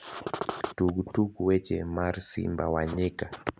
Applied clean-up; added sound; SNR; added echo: none; none; none; none.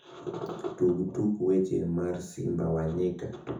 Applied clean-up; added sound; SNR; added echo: none; none; none; reverberation time 0.5 s.